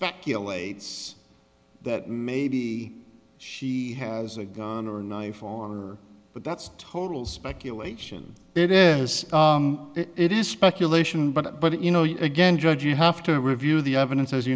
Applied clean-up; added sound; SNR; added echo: none; none; none; none.